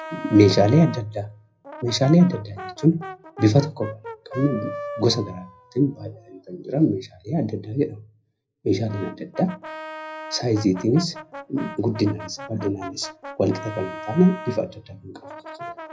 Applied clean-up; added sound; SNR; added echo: none; Brass instrument; 14 dB; reverberation time 0.4 s.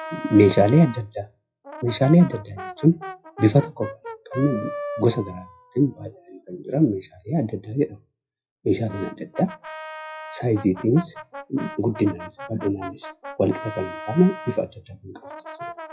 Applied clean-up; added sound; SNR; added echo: classical method WPE with log-MMSE.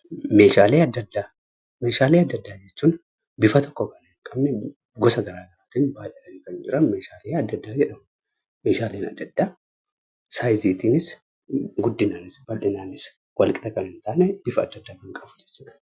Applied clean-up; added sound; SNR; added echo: none; none; none; none.